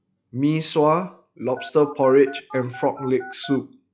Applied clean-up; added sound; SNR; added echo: classical method log-MMSE.